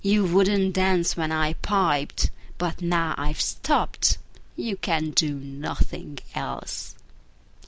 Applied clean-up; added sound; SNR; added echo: none; none; none; none.